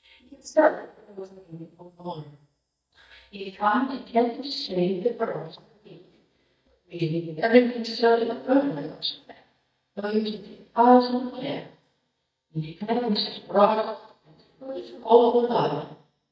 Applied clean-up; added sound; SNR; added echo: neural mask model DeepFilterNet 3.